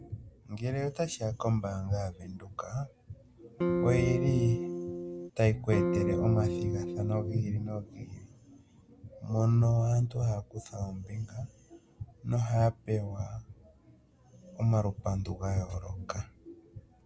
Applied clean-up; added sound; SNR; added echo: none; Electric guitar / Strum; 0 dB; none.